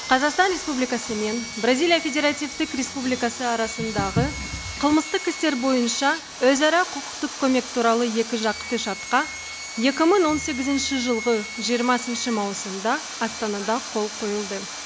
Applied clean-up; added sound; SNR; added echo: none; Sawing; 11 dB; none.